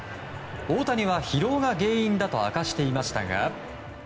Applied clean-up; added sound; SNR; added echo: none; Dog; 20 dB; none.